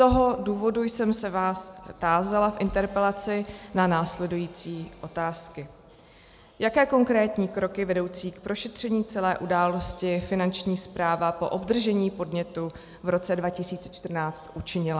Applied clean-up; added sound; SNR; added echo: none; none; none; none.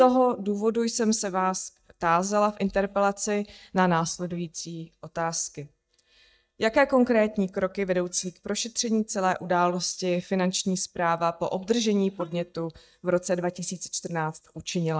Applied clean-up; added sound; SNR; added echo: neural mask model DeepFilterNet 3.